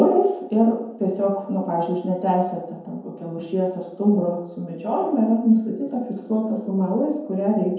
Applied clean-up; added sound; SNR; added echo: none; none; none; reverberation time 0.9 s.